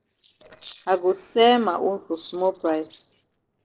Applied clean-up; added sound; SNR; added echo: neural separator model SepFormer DNS4.